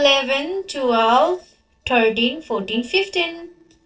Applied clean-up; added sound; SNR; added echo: neural separator model SepFormer DNS4.